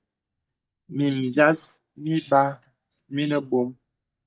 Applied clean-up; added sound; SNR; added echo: neural mask model DeepFilterNet 3.